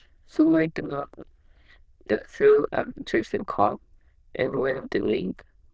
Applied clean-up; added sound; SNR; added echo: neural diffusion model UNIVERSE++.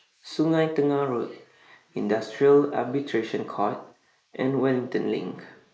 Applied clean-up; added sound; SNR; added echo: neural mask model Resemble Enhance denoiser.